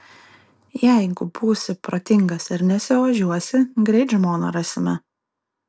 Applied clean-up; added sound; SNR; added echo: none; none; none; none.